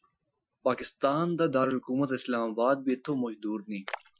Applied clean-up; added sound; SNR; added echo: classical method Wiener filter.